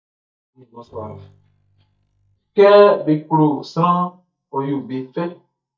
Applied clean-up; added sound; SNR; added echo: neural mask model DeepFilterNet 3.